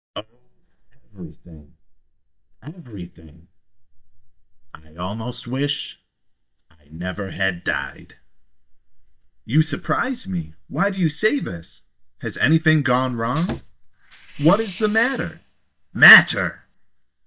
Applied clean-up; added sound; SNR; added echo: neural mask model DeepFilterNet 3.